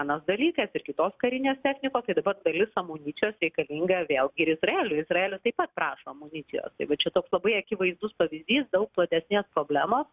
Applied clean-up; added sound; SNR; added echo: none; none; none; none.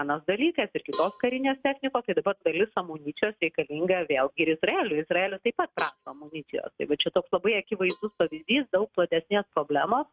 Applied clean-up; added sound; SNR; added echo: neural mask model RNNoise.